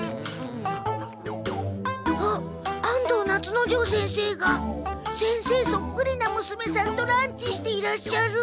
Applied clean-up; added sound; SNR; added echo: none; none; none; none.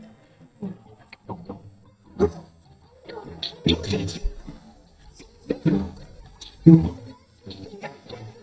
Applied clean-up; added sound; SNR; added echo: neural mask model DeepFilterNet 3.